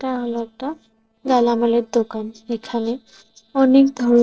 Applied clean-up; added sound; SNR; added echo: neural separator model SepFormer DNS4.